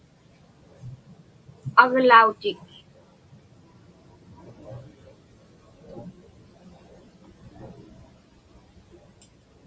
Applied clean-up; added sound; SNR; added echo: none; none; none; none.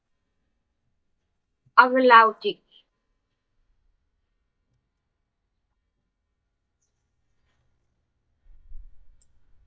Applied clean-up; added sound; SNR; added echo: neural mask model DeepFilterNet 3.